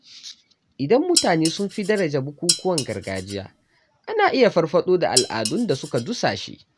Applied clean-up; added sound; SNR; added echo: none; Dishes, pots, and pans; 6 dB; none.